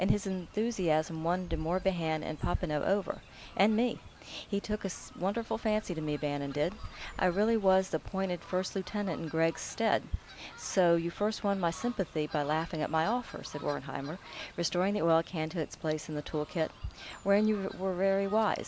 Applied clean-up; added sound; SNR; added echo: none; Fowl; 18 dB; none.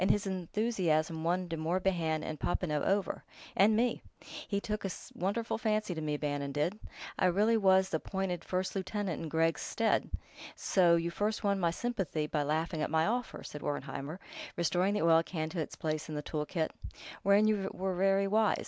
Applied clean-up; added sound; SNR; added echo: none; none; none; none.